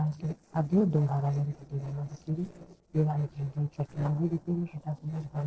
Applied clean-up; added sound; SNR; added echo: neural separator model SepFormer DNS4.